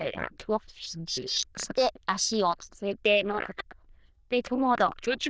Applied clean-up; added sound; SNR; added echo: neural diffusion model UNIVERSE++.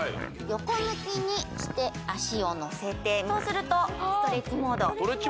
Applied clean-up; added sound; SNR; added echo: none; Fart; 12 dB; none.